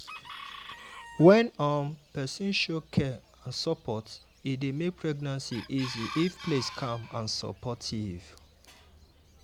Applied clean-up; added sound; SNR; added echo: none; Chicken, rooster; 17 dB; none.